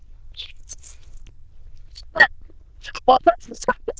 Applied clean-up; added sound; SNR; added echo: neural diffusion model UNIVERSE++.